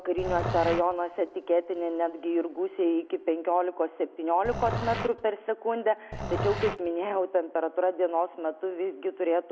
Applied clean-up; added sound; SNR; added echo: none; Growling; 6 dB; none.